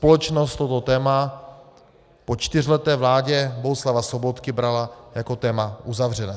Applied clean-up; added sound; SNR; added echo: none; none; none; none.